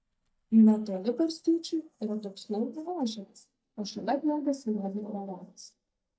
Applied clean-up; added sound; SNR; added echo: neural mask model DeepFilterNet 3.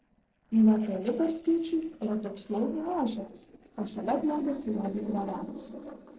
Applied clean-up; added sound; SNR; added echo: neural separator model SepFormer DNS4.